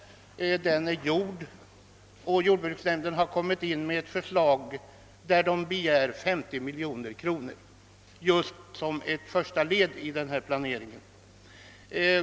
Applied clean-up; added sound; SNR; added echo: none; none; none; none.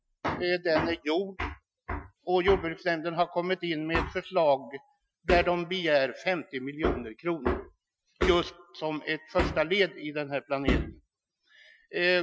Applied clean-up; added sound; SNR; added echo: classical method Wiener filter.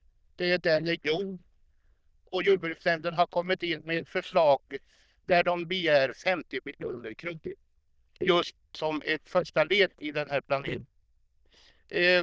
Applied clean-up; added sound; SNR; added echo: neural diffusion model UNIVERSE++.